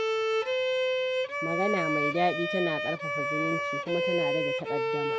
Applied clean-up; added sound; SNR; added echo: none; Bowed string instrument; -4 dB; none.